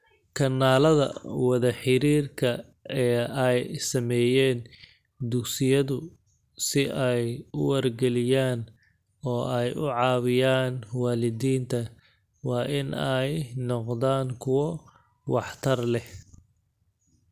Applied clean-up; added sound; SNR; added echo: none; none; none; none.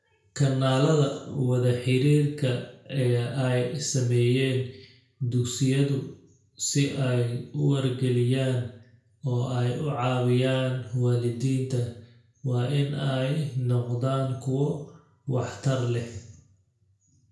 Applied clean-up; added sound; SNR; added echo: none; none; none; reverberation time 0.5 s.